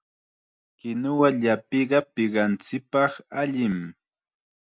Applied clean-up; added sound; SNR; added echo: none; none; none; none.